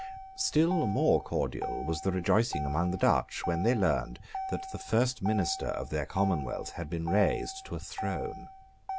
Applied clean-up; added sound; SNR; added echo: none; Motor vehicle (road); 10 dB; none.